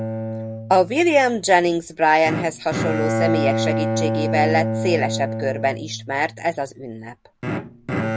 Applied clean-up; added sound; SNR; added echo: none; Bowed string instrument; 4 dB; none.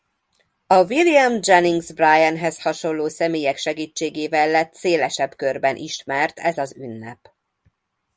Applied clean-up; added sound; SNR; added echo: none; none; none; none.